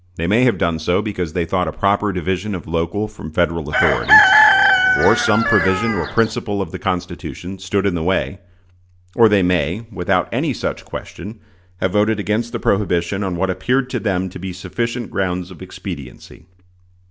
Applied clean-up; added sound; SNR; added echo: none; Chicken, rooster; -5 dB; none.